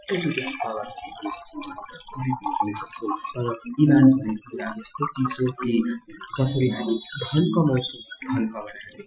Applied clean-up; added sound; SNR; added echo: classical method Wiener filter.